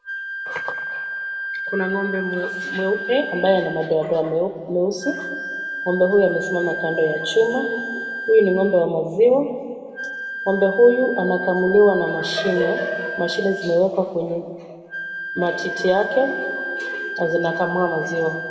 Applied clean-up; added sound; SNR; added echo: none; Wind instrument, woodwind instrument; 8 dB; reverberation time 2.0 s.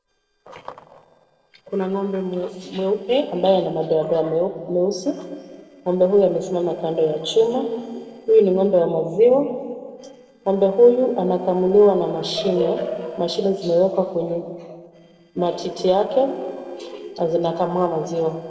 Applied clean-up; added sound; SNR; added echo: neural separator model SepFormer DNS4.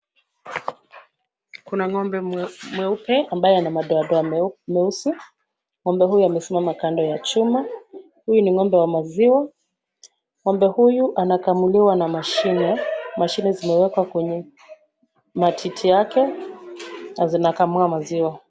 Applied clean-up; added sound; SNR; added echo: none; none; none; none.